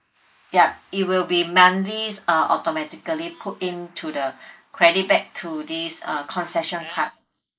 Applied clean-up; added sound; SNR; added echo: neural mask model Resemble Enhance denoiser.